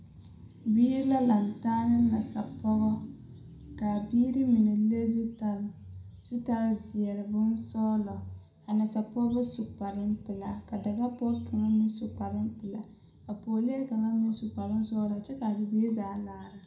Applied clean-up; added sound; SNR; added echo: none; none; none; reverberation time 0.4 s.